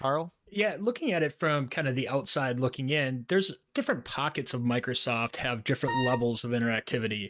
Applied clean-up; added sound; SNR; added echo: neural mask model RNNoise.